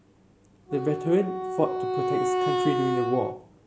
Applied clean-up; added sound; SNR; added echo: none; Wind instrument, woodwind instrument; 0 dB; none.